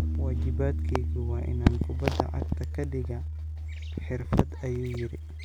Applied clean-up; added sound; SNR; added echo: none; Piano; 0 dB; none.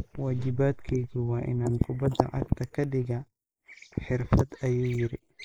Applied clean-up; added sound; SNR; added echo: neural mask model Resemble Enhance denoiser.